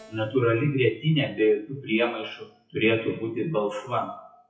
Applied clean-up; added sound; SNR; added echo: classical method WPE with log-MMSE.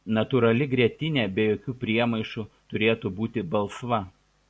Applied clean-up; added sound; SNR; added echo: none; none; none; none.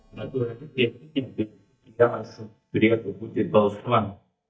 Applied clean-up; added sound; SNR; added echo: neural mask model DeepFilterNet 3.